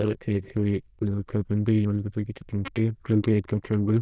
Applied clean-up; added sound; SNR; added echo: neural diffusion model UNIVERSE++.